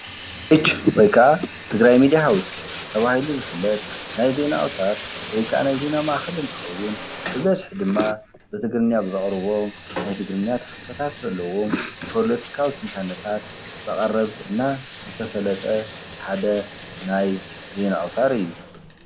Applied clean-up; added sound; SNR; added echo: none; Bathtub (filling or washing); 11 dB; none.